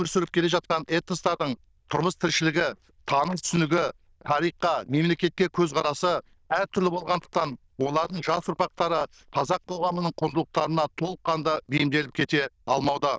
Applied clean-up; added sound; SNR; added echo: neural diffusion model UNIVERSE++.